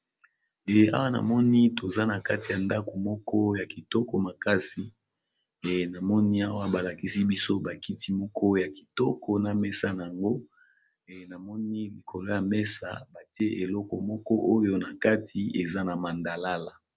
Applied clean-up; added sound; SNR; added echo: none; none; none; none.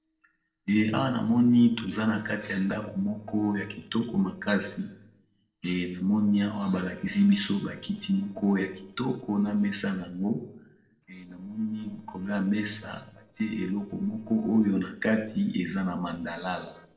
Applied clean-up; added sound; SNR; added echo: neural separator model SepFormer DNS4.